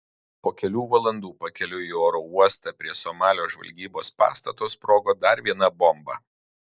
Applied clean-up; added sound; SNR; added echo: none; none; none; none.